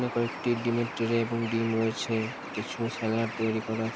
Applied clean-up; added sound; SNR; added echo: none; Bird; 9 dB; none.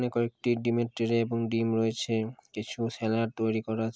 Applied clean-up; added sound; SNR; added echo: none; none; none; none.